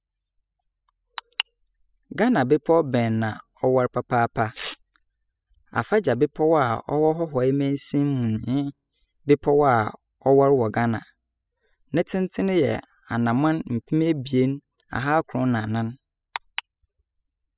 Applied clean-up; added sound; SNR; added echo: classical method spectral subtraction.